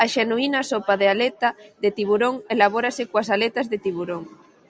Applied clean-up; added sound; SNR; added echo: none; none; none; none.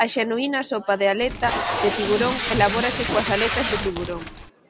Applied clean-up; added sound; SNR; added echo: none; Packing tape, duct tape; 2 dB; none.